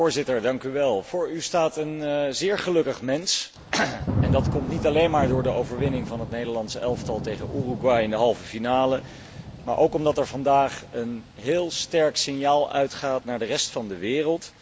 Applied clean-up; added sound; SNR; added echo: none; Thunder / Rain; 9 dB; none.